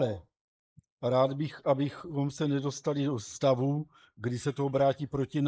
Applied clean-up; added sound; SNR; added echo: neural mask model Resemble Enhance denoiser.